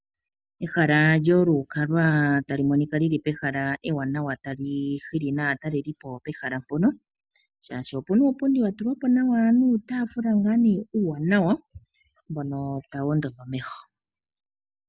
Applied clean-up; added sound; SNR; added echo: none; none; none; none.